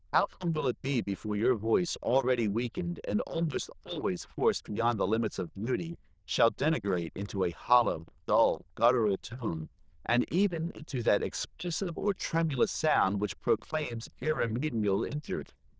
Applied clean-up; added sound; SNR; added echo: neural diffusion model UNIVERSE++.